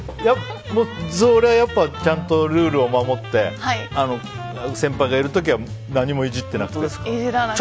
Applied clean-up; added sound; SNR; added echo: none; none; none; none.